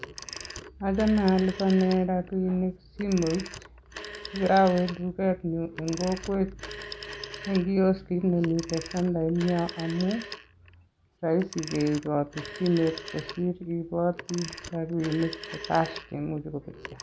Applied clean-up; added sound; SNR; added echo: none; Telephone; 14 dB; none.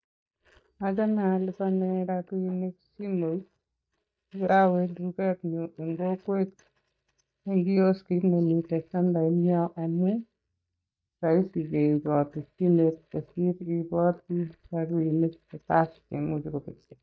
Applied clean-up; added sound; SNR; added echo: neural mask model DeepFilterNet 3.